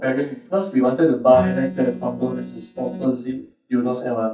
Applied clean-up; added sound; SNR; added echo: neural mask model DeepFilterNet 3.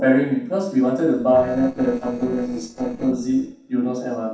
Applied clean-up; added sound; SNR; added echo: neural separator model SepFormer DNS4.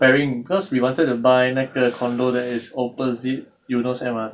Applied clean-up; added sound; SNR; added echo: none; none; none; none.